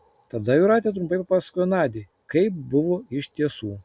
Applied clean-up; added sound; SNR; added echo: none; none; none; none.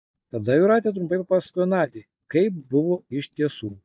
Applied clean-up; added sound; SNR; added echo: neural mask model DeepFilterNet 3.